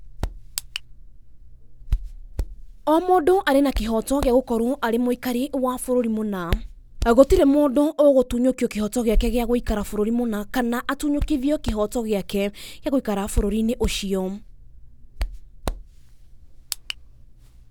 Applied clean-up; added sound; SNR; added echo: none; Hands; 9 dB; none.